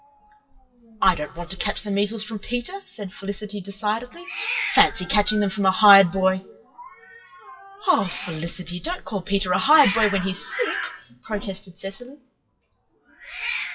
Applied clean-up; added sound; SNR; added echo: classical method WPE with log-MMSE.